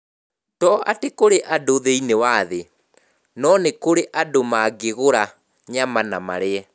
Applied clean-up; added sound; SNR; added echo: none; none; none; none.